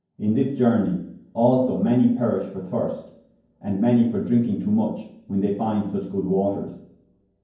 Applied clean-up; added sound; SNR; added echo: none; none; none; reverberation time 0.9 s.